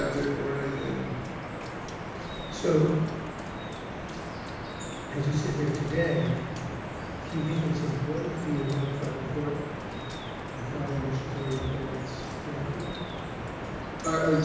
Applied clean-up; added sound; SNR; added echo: none; Drip; 5 dB; reverberation time 1.1 s.